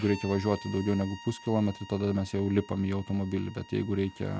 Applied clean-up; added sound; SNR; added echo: none; Bowed string instrument; 19 dB; none.